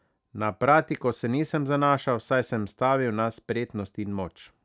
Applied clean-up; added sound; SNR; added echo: none; none; none; none.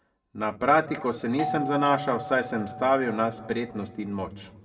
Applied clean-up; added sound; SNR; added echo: none; Doorbell; 10 dB; reverberation time 1.2 s.